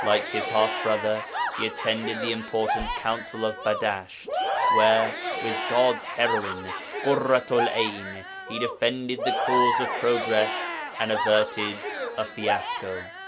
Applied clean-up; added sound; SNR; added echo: none; Crowd / Cheering; 2 dB; none.